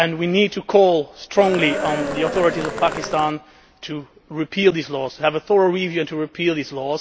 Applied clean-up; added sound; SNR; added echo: none; Cheering; 6 dB; none.